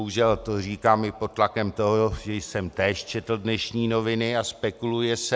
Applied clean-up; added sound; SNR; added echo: none; none; none; none.